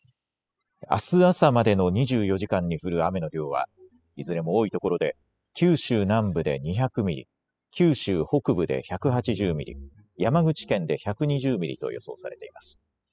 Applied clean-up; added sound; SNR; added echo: classical method spectral subtraction.